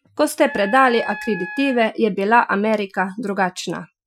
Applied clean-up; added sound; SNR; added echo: classical method Wiener filter.